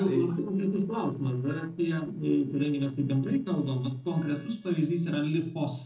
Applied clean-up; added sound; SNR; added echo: neural separator model SepFormer DNS4.